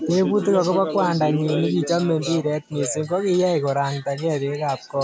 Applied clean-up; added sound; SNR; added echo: none; none; none; none.